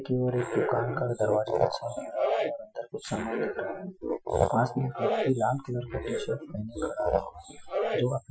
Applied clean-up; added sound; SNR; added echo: classical method Wiener filter.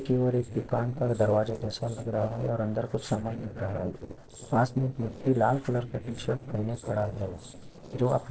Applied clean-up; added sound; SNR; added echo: neural separator model SepFormer DNS4.